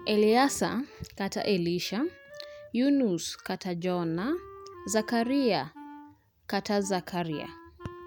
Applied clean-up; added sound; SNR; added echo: none; Wind instrument, woodwind instrument; 20 dB; none.